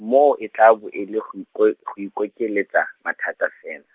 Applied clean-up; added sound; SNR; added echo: neural mask model Resemble Enhance denoiser.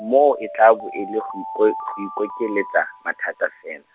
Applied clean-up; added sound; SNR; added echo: none; Alarm; 13 dB; none.